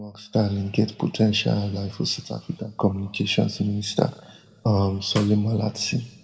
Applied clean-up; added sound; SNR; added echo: none; Snare drum; 13 dB; reverberation time 1.1 s.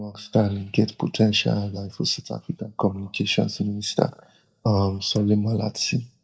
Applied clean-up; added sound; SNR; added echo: neural mask model DeepFilterNet 3.